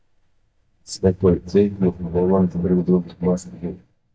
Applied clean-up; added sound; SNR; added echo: neural mask model DeepFilterNet 3.